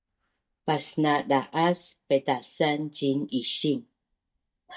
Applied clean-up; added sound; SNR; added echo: neural mask model DeepFilterNet 3.